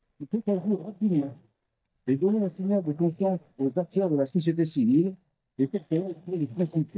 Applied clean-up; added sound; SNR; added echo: neural mask model DeepFilterNet 3.